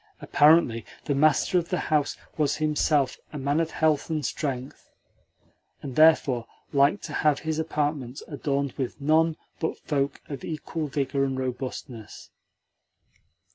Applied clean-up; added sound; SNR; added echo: none; none; none; none.